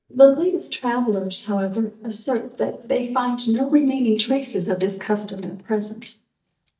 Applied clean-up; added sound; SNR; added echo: neural mask model DeepFilterNet 3.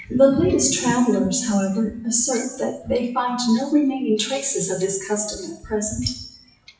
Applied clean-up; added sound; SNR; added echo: classical method WPE with log-MMSE.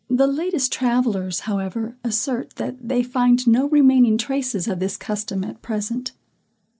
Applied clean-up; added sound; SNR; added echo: none; none; none; none.